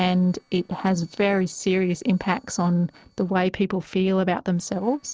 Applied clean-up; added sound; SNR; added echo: neural separator model SepFormer DNS4.